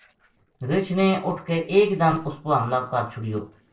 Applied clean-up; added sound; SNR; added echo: neural separator model SepFormer DNS4.